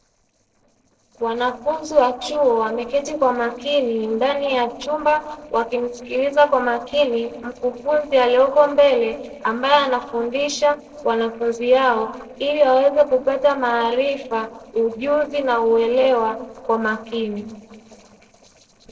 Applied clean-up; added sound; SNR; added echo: neural separator model SepFormer DNS4.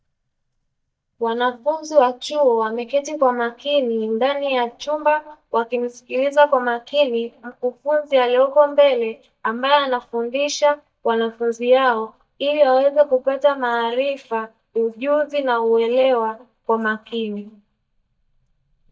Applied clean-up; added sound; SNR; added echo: neural mask model DeepFilterNet 3.